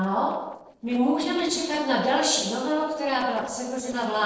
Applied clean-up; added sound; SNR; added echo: neural separator model SepFormer DNS4.